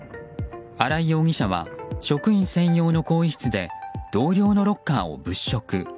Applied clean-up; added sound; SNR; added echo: none; none; none; none.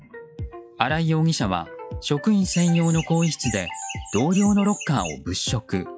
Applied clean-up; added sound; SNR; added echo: classical method log-MMSE.